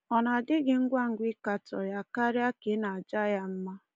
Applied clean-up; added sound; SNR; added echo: none; none; none; none.